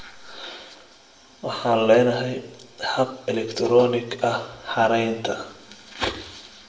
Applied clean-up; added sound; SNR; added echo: none; none; none; reverberation time 0.6 s.